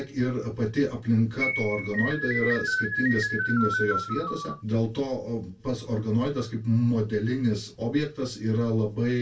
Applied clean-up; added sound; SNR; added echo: none; Keyboard (musical); 2 dB; reverberation time 0.2 s.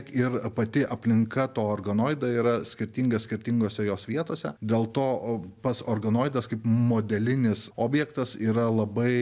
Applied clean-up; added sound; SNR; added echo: none; none; none; none.